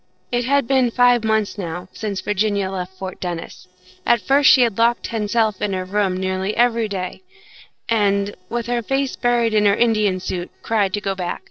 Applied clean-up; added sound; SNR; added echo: neural separator model SepFormer DNS4.